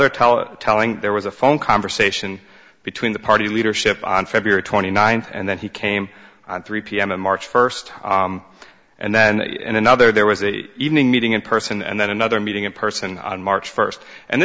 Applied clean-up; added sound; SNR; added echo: none; none; none; none.